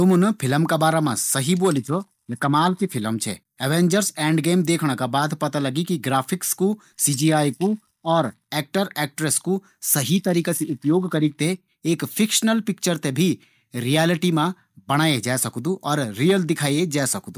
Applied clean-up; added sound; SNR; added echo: neural mask model DeepFilterNet 3.